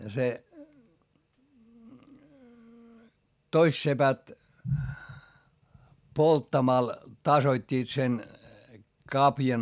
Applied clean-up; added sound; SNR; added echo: none; none; none; none.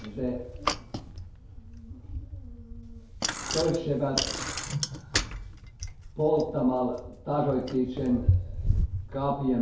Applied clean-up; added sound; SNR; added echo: none; Bicycle; 2 dB; reverberation time 2.3 s.